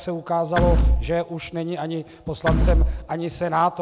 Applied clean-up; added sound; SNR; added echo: none; Door / Wood; -2 dB; none.